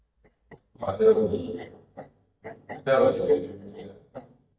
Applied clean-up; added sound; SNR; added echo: neural mask model DeepFilterNet 3.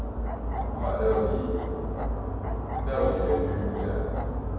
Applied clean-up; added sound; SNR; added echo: none; Bark; 13 dB; reverberation time 1.2 s.